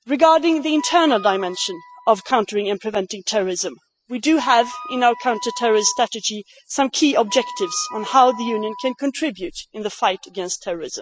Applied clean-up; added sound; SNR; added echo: classical method spectral subtraction.